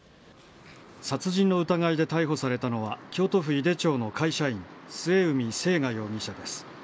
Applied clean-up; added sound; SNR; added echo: none; none; none; none.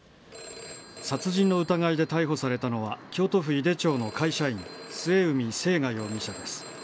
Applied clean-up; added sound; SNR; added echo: none; Telephone; 19 dB; none.